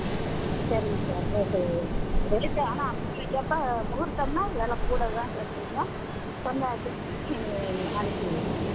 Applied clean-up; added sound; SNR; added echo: none; Ocean; -2 dB; none.